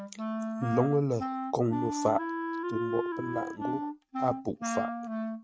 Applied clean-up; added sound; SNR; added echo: neural mask model RNNoise.